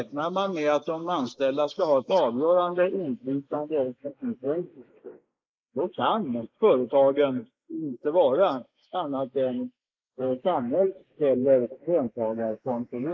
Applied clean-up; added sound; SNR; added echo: neural mask model Resemble Enhance denoiser.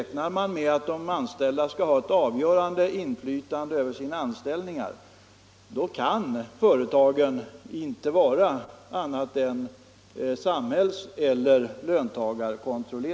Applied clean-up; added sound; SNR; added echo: none; none; none; none.